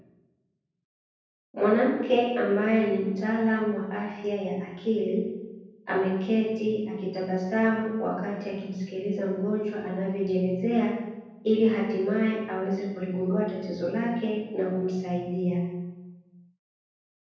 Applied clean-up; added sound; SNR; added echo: none; none; none; reverberation time 1.1 s.